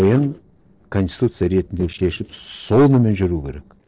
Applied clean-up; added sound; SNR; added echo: neural separator model SepFormer DNS4.